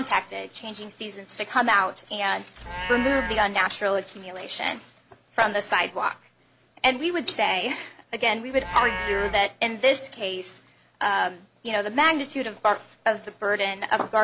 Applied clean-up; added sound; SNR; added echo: none; Livestock, farm animals, working animals; 14 dB; none.